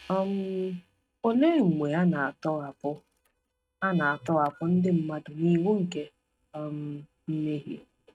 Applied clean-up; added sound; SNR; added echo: neural mask model RNNoise.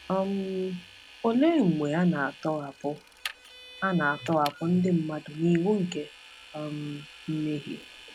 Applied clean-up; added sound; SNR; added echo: none; Vehicle; 19 dB; none.